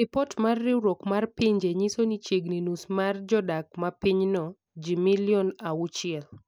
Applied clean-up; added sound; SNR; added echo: none; none; none; none.